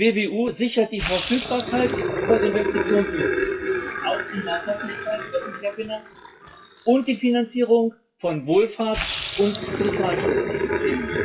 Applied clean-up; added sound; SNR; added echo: classical method WPE with log-MMSE.